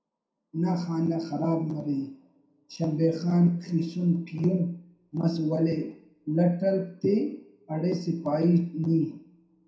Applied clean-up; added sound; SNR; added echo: none; none; none; reverberation time 0.5 s.